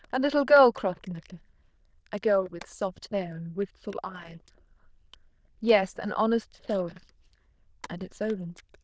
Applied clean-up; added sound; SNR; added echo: neural diffusion model UNIVERSE++.